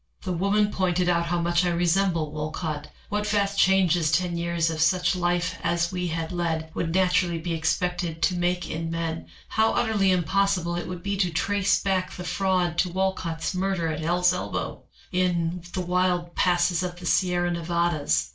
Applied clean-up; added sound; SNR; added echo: none; none; none; reverberation time 0.2 s.